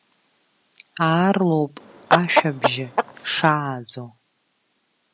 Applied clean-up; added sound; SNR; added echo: none; Chicken, rooster; -1 dB; none.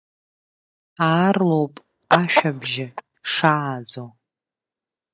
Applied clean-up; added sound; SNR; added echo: neural mask model DeepFilterNet 3.